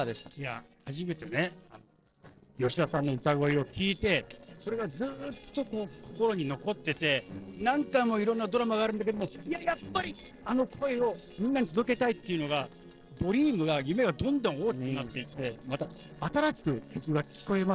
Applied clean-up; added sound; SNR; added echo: neural separator model SepFormer DNS4.